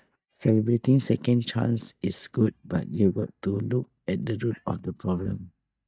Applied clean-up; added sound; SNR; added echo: neural mask model DeepFilterNet 3.